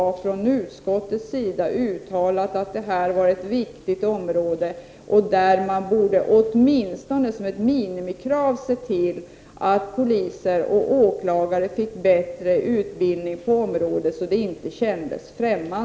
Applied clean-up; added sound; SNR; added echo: none; none; none; none.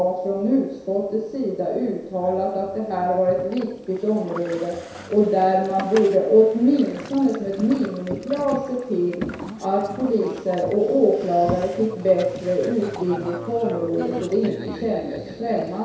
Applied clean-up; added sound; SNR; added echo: none; Boat, Water vehicle; 15 dB; reverberation time 0.7 s.